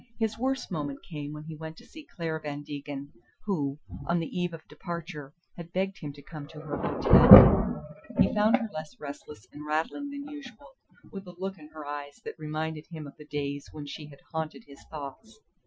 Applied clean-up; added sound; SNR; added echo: classical method Wiener filter.